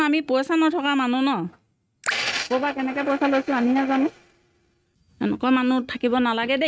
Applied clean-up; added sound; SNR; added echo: neural mask model RNNoise.